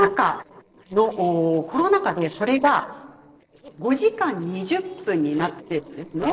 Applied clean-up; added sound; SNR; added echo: neural separator model SepFormer DNS4.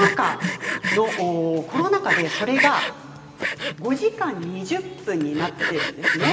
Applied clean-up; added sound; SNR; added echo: none; Sawing; 3 dB; reverberation time 1.9 s.